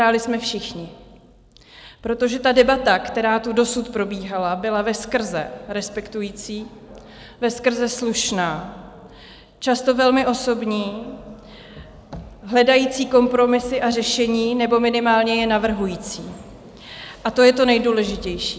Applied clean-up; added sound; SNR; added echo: none; none; none; none.